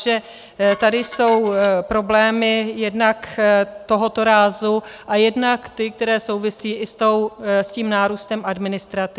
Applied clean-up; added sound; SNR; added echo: none; Dishes, pots, and pans; 19 dB; none.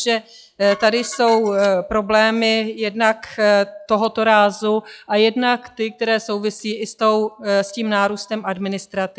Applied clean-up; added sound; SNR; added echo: classical method log-MMSE.